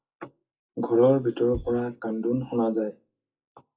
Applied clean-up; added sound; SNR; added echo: classical method WPE with log-MMSE.